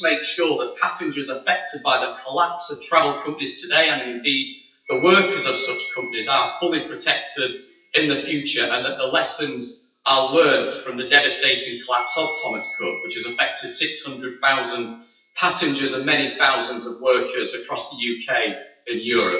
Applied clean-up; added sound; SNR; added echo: classical method WPE with log-MMSE.